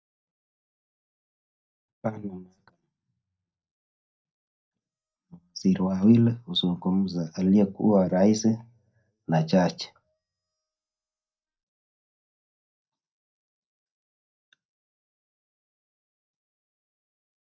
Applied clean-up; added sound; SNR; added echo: neural mask model DeepFilterNet 3.